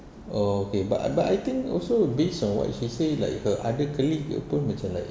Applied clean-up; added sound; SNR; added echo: none; none; none; none.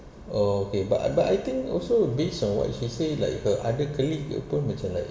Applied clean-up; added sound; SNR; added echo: none; none; none; reverberation time 2.1 s.